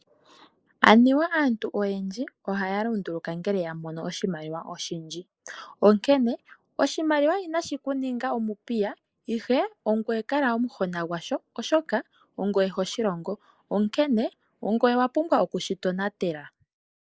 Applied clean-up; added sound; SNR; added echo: neural mask model Resemble Enhance denoiser.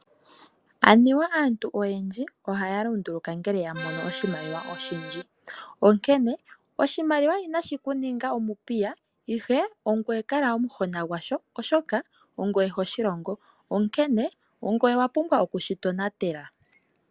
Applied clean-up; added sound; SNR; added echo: none; Accordion; 10 dB; none.